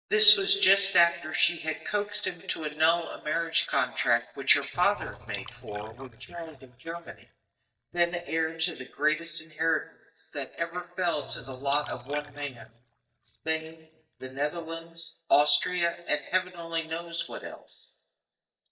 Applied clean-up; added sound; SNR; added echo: neural mask model DeepFilterNet 3.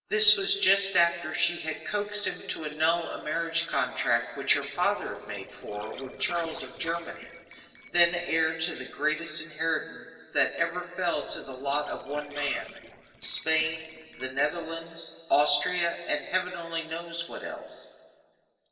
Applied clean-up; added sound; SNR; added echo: neural separator model SepFormer DNS4.